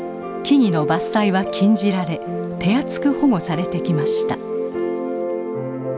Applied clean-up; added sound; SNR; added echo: none; none; none; none.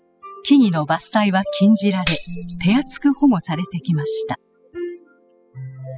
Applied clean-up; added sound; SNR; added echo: classical method spectral subtraction.